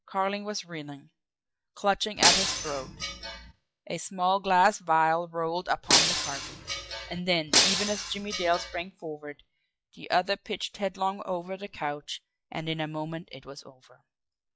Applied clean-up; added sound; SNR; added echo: classical method log-MMSE.